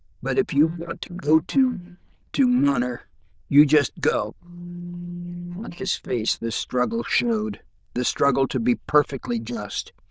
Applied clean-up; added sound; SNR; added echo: neural diffusion model UNIVERSE++.